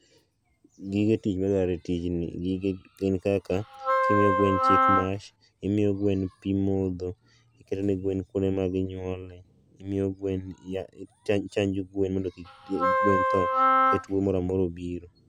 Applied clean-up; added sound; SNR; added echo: none; Wind instrument, woodwind instrument; -4 dB; none.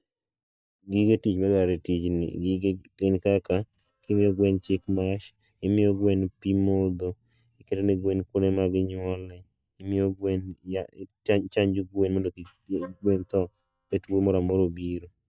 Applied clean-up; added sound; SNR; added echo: neural mask model DeepFilterNet 3.